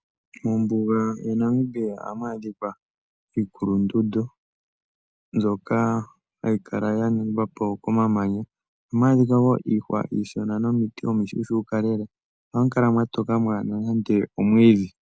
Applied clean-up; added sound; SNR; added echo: none; none; none; none.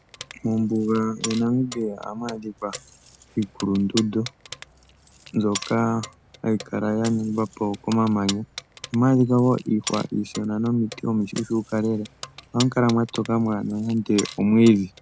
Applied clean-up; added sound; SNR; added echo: none; Keys jangling; 16 dB; none.